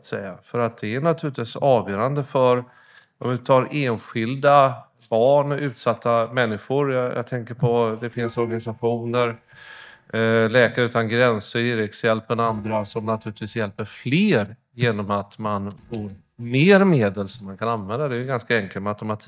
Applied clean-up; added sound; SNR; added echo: neural mask model DeepFilterNet 3.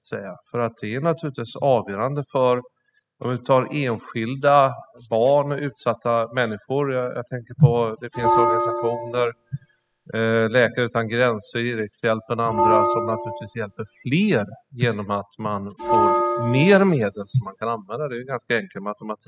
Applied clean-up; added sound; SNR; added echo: classical method spectral subtraction.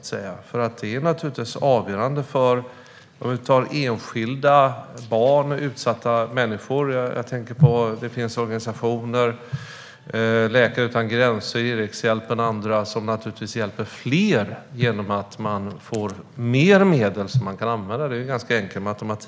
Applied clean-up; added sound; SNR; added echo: none; none; none; none.